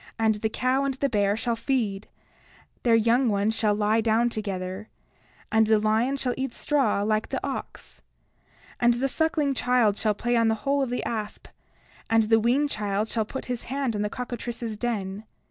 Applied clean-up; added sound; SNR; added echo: none; none; none; none.